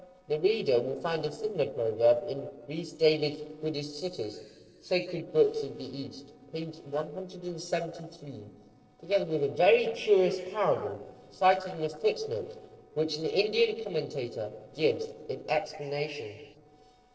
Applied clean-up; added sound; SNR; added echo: neural separator model SepFormer DNS4.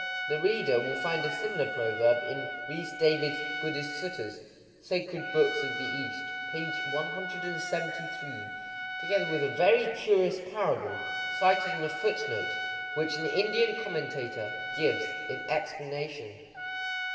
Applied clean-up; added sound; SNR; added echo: none; Trumpet; 5 dB; reverberation time 2.1 s.